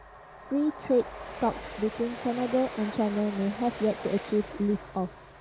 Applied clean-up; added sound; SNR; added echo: none; Train; 12 dB; none.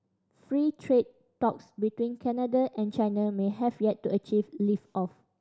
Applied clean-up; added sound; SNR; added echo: none; none; none; none.